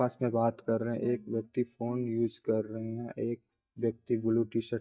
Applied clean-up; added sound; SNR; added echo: neural mask model DeepFilterNet 3.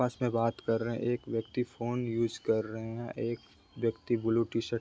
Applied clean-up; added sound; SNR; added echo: none; none; none; none.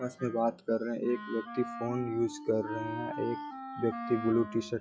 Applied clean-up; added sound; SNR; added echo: classical method WPE with log-MMSE.